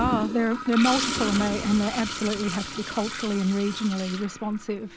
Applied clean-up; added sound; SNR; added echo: none; Toilet flush; 6 dB; none.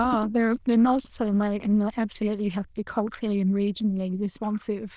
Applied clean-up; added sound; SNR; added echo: neural diffusion model UNIVERSE++.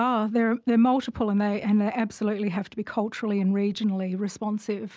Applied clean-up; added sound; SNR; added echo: none; none; none; none.